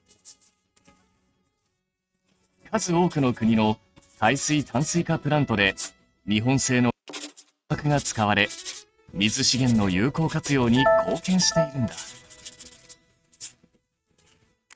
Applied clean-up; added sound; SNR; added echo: neural mask model RNNoise.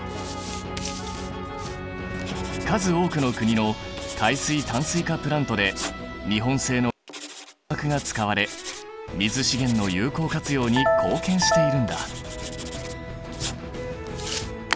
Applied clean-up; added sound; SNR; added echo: none; Writing; 13 dB; none.